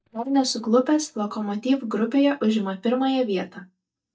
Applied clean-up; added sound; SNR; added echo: neural mask model DeepFilterNet 3.